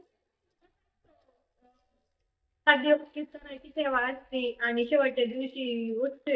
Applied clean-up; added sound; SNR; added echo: neural mask model DeepFilterNet 3.